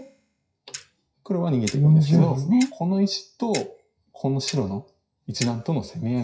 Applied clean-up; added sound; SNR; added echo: classical method WPE with log-MMSE.